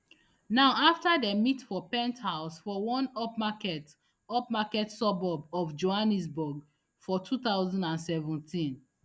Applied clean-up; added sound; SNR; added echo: none; none; none; none.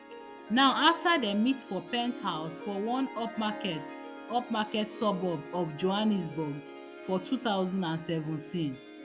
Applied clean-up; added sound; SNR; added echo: none; Harp; 13 dB; none.